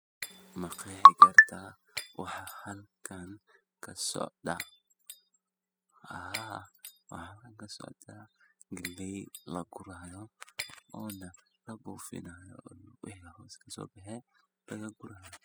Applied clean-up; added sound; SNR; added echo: classical method spectral subtraction.